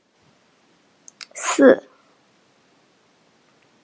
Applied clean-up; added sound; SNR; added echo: none; none; none; none.